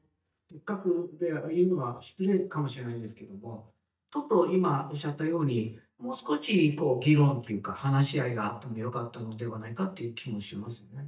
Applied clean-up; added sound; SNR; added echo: neural mask model DeepFilterNet 3.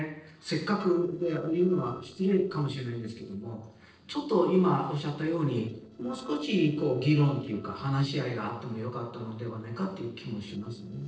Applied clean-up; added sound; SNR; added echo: neural separator model SepFormer DNS4.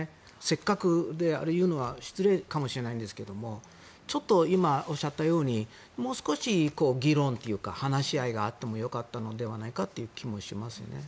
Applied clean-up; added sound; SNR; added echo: none; none; none; none.